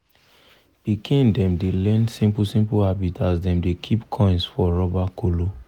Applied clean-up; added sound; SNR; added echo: none; none; none; none.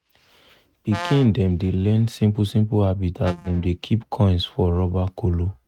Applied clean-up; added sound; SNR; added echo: neural mask model RNNoise.